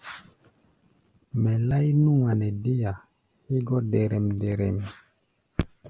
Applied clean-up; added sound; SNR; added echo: none; none; none; none.